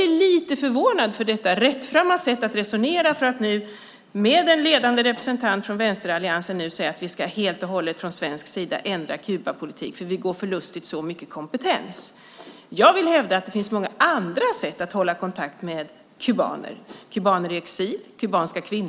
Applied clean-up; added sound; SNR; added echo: none; none; none; none.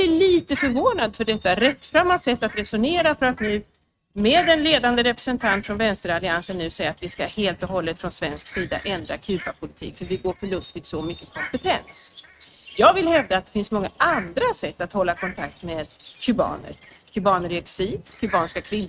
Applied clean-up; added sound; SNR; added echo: neural mask model RNNoise.